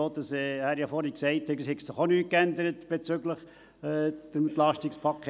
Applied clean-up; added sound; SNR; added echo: none; none; none; none.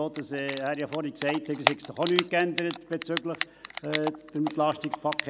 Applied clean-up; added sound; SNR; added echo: none; Typing; 5 dB; none.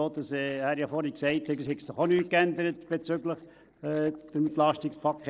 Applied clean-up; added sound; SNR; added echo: neural separator model SepFormer DNS4.